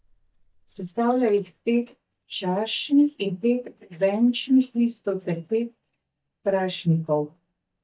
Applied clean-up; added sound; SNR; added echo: neural mask model DeepFilterNet 3.